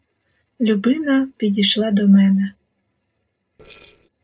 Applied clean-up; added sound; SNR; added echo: neural separator model SepFormer DNS4.